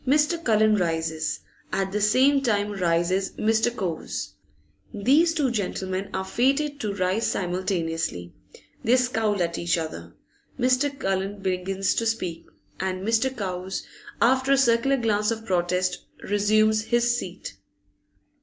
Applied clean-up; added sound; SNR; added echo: none; none; none; none.